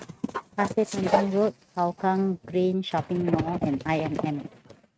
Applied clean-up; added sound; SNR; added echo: neural mask model RNNoise.